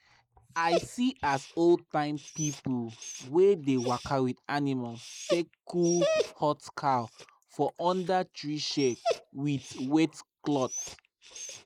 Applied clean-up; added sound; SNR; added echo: neural mask model Resemble Enhance denoiser.